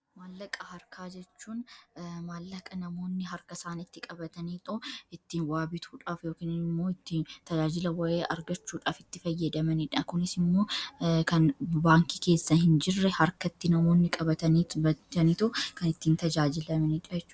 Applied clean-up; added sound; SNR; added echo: none; none; none; none.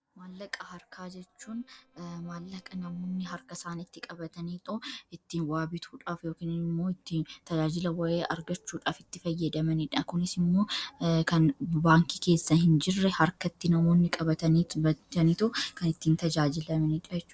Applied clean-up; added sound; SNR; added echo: neural separator model SepFormer DNS4.